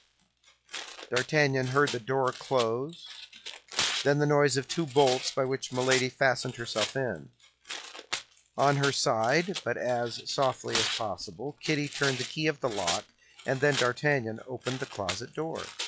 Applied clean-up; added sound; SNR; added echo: classical method log-MMSE.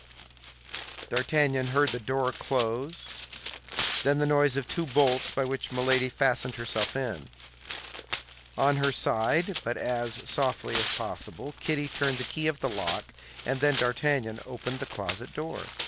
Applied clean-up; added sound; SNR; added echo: none; Tearing; 8 dB; none.